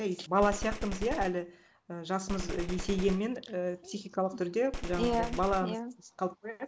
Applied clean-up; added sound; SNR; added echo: none; Gunshot, gunfire; 7 dB; none.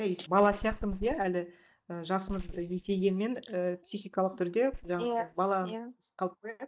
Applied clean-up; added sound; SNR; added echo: neural mask model DeepFilterNet 3.